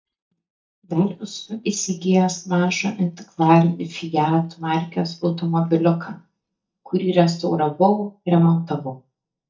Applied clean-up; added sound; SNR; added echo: neural mask model DeepFilterNet 3.